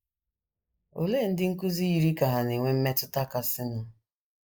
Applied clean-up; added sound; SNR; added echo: neural mask model Resemble Enhance denoiser.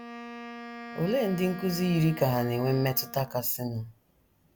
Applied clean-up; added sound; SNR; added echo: none; Wind instrument, woodwind instrument; 14 dB; none.